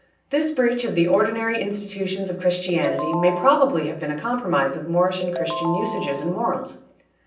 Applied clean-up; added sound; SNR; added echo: none; Ringtone; 8 dB; reverberation time 0.6 s.